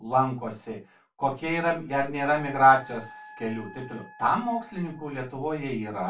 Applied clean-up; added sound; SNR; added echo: none; Wind instrument, woodwind instrument; 20 dB; reverberation time 0.2 s.